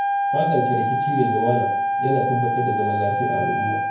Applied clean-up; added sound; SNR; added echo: none; Wind instrument, woodwind instrument; -3 dB; reverberation time 0.9 s.